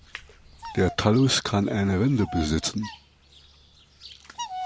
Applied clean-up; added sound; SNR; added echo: none; Bird vocalization, bird call, bird song; 14 dB; none.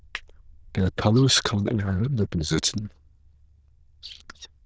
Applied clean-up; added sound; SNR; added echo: neural diffusion model UNIVERSE++.